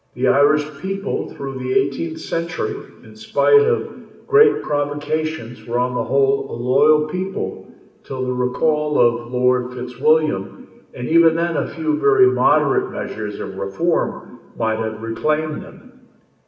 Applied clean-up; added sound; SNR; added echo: none; none; none; reverberation time 1.1 s.